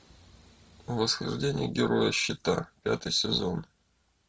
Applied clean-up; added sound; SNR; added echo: none; none; none; none.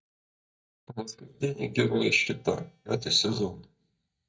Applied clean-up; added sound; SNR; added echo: neural mask model DeepFilterNet 3.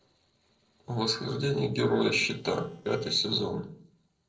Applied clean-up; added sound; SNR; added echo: neural separator model SepFormer DNS4.